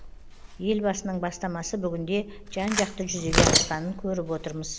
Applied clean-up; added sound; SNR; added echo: none; Tearing; 1 dB; none.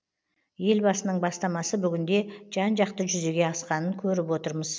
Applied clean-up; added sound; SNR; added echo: none; none; none; none.